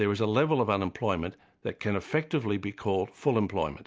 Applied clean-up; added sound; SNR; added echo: none; none; none; none.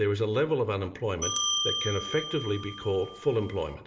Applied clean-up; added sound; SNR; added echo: none; Bell; 4 dB; reverberation time 1.8 s.